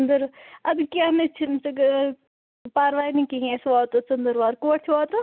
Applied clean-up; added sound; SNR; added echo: none; none; none; none.